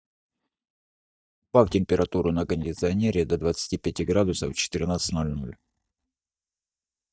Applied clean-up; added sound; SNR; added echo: neural mask model DeepFilterNet 3.